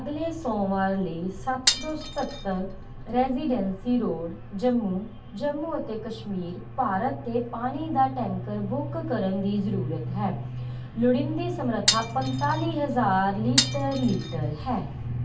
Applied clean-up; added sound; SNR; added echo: none; Glass; 3 dB; reverberation time 0.3 s.